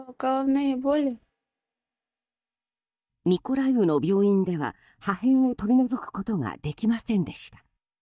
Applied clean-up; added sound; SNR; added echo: neural mask model DeepFilterNet 3.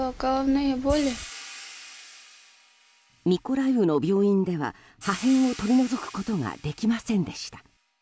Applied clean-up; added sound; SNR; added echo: none; Hi-hat; 19 dB; none.